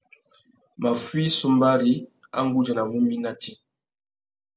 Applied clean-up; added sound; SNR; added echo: none; none; none; none.